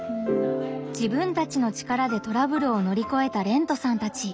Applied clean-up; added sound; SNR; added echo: none; none; none; none.